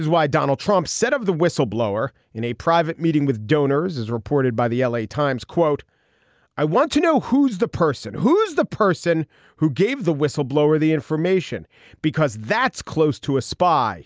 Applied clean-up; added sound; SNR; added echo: none; none; none; none.